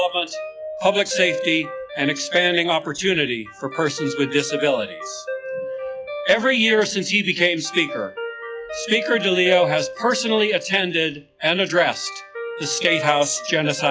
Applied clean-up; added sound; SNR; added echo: classical method log-MMSE.